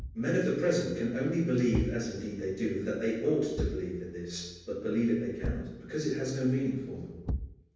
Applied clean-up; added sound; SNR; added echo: none; Thump, thud; 10 dB; reverberation time 1.1 s.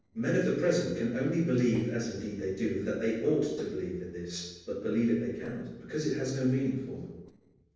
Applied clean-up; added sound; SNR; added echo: neural separator model SepFormer DNS4.